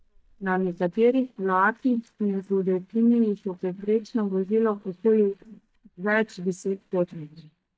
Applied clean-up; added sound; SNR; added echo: neural mask model DeepFilterNet 3.